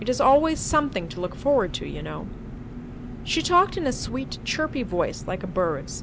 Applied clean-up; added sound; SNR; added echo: none; Engine; 11 dB; none.